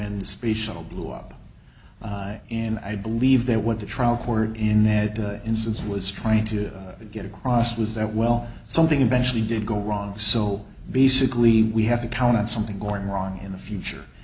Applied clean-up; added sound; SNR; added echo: none; none; none; none.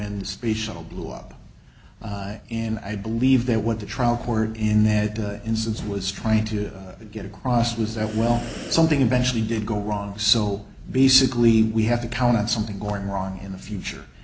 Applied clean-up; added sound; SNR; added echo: none; Breathing; 14 dB; none.